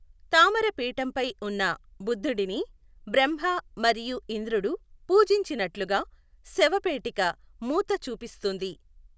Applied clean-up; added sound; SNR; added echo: none; none; none; none.